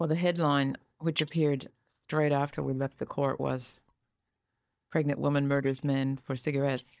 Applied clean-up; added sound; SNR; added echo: neural mask model DeepFilterNet 3.